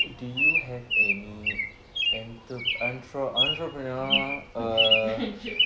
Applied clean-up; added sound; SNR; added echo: none; Bird vocalization, bird call, bird song; -5 dB; none.